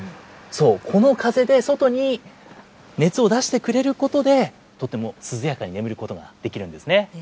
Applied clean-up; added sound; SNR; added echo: none; none; none; none.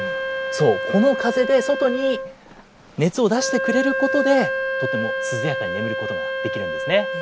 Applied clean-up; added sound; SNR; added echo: none; Wind instrument, woodwind instrument; 3 dB; none.